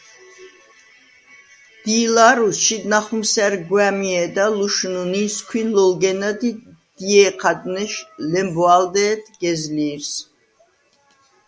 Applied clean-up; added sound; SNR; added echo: none; none; none; none.